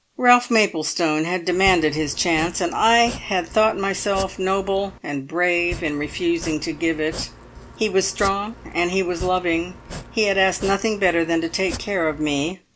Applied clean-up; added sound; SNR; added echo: none; Domestic sounds, home sounds; 15 dB; none.